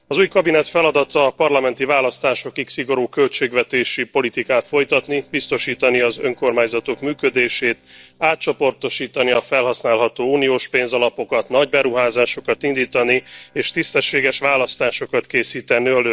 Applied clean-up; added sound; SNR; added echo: neural separator model SepFormer DNS4.